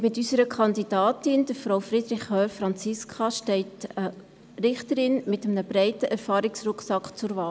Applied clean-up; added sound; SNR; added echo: none; none; none; none.